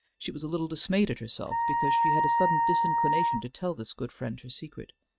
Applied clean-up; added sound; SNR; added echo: neural mask model RNNoise.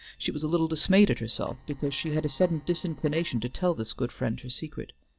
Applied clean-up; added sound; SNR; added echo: neural separator model SepFormer DNS4.